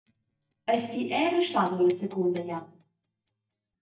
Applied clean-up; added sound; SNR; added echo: neural mask model DeepFilterNet 3.